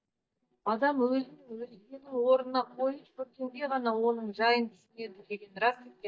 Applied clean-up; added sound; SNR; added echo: neural mask model DeepFilterNet 3.